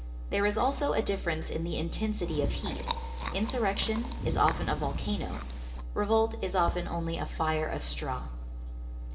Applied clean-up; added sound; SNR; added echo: none; Chewing, mastication; 7 dB; reverberation time 0.9 s.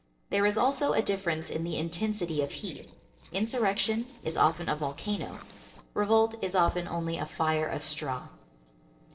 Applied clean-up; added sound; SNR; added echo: neural separator model SepFormer DNS4.